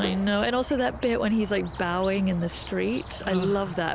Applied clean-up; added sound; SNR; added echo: none; Squeak; 13 dB; none.